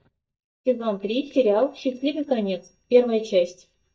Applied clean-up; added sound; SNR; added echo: neural mask model DeepFilterNet 3.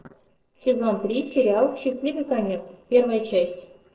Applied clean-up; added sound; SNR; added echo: neural separator model SepFormer DNS4.